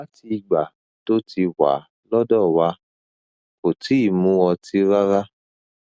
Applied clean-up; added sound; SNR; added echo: none; none; none; none.